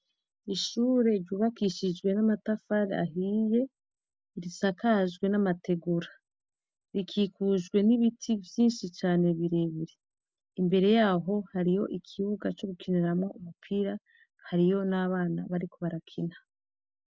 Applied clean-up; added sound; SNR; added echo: none; none; none; none.